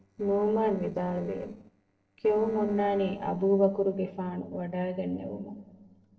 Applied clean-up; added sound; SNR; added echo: neural separator model SepFormer DNS4.